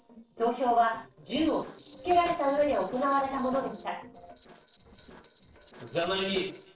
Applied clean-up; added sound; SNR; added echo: neural separator model SepFormer DNS4.